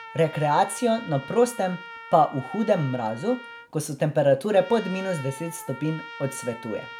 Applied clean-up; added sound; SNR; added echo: none; Trumpet; 16 dB; none.